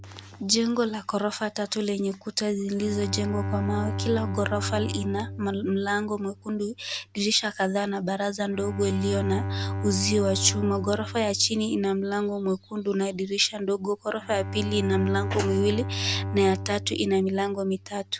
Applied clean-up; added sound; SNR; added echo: none; Bowed string instrument; 7 dB; none.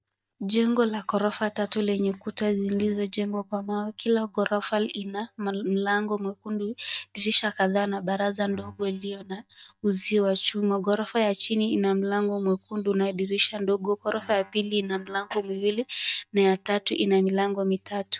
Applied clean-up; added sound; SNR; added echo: neural mask model DeepFilterNet 3.